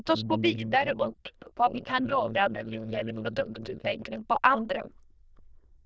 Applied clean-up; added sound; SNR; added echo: neural diffusion model UNIVERSE++.